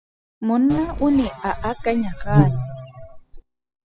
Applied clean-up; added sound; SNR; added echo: classical method spectral subtraction.